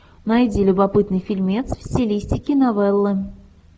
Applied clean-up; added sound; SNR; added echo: none; none; none; none.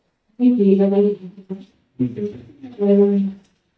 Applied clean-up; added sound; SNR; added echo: neural mask model DeepFilterNet 3.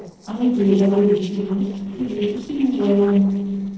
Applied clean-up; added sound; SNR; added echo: neural separator model SepFormer DNS4.